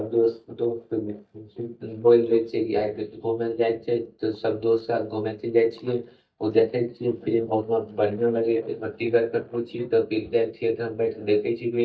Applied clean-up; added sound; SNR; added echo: neural mask model DeepFilterNet 3.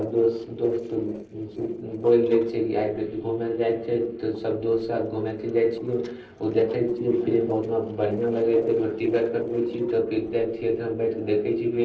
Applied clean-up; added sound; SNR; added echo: neural separator model SepFormer DNS4.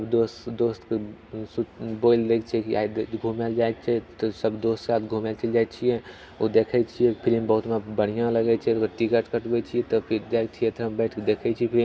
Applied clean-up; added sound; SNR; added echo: none; none; none; none.